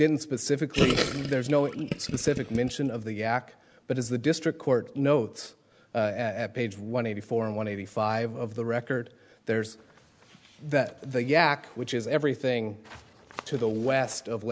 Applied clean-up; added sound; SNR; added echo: none; Gurgling; 3 dB; none.